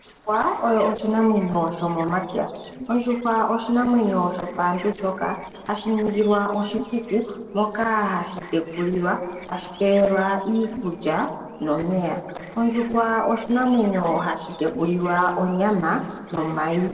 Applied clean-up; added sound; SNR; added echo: neural separator model SepFormer DNS4.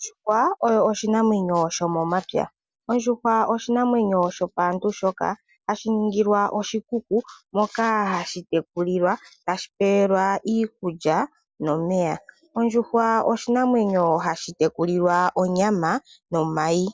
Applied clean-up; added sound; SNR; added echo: none; none; none; none.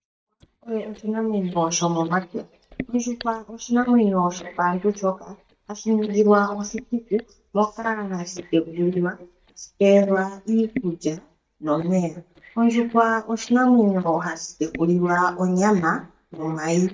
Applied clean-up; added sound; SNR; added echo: neural mask model DeepFilterNet 3.